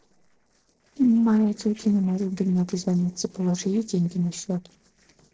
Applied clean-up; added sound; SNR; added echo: neural separator model SepFormer DNS4.